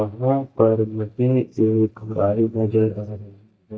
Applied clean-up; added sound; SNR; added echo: neural mask model DeepFilterNet 3.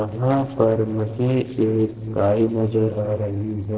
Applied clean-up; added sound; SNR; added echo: neural separator model SepFormer DNS4.